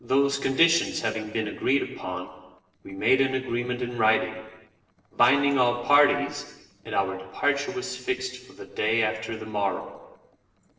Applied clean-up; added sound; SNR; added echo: neural separator model SepFormer DNS4.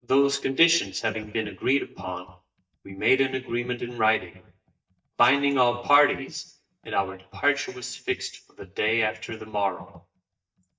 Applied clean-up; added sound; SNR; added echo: neural mask model DeepFilterNet 3.